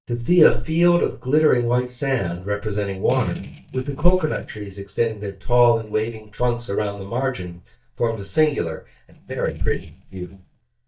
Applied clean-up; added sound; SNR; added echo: neural mask model DeepFilterNet 3.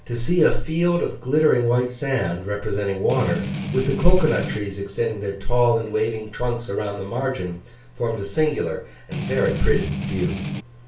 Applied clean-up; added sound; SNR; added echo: none; Strum; 5 dB; reverberation time 0.3 s.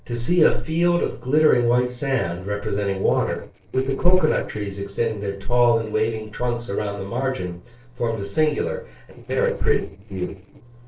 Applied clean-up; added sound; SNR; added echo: neural separator model SepFormer DNS4.